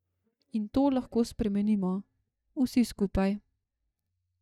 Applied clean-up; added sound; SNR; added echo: neural mask model DeepFilterNet 3.